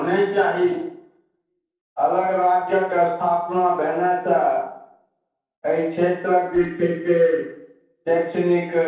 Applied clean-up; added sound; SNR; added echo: neural separator model SepFormer DNS4.